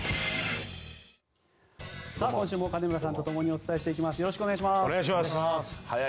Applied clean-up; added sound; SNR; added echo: none; Rattle (instrument); 20 dB; none.